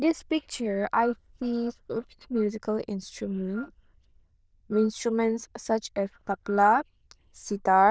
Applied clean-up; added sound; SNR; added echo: neural diffusion model UNIVERSE++.